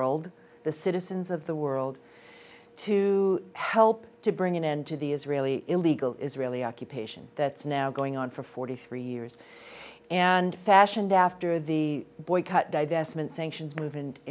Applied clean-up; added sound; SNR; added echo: none; none; none; none.